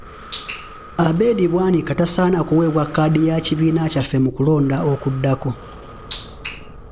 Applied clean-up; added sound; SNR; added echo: none; Breathing; 18 dB; none.